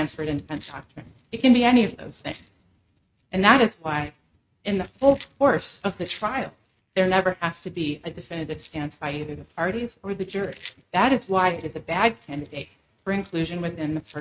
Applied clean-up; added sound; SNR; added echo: neural mask model RNNoise.